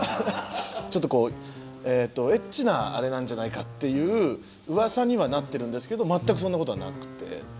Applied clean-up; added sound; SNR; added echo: none; none; none; none.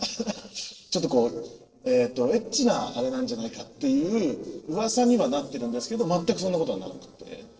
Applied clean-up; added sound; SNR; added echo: neural separator model SepFormer DNS4.